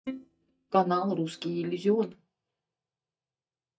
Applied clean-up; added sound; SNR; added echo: neural mask model DeepFilterNet 3.